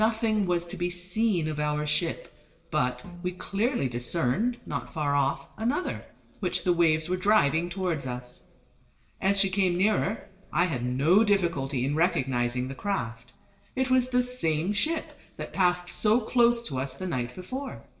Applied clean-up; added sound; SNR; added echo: neural separator model SepFormer DNS4.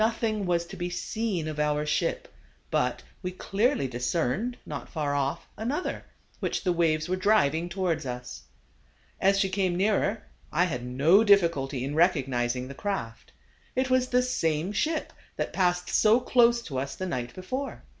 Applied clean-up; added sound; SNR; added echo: none; none; none; none.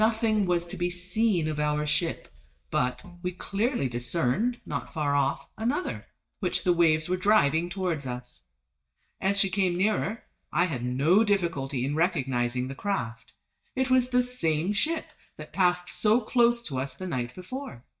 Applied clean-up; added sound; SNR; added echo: neural mask model DeepFilterNet 3.